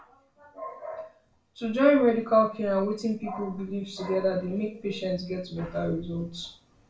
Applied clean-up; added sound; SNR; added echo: none; none; none; reverberation time 0.3 s.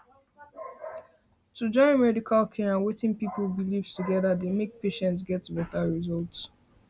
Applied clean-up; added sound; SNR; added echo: none; none; none; none.